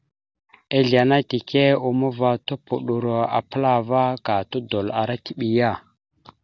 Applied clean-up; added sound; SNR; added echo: none; none; none; none.